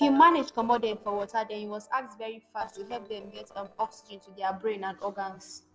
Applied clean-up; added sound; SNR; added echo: neural separator model SepFormer DNS4.